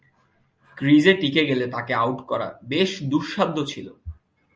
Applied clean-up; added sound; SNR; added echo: none; none; none; none.